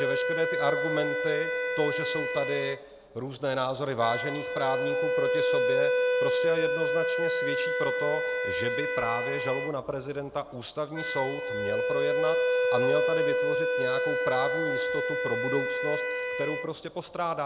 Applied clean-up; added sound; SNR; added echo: none; Wind instrument, woodwind instrument; -3 dB; none.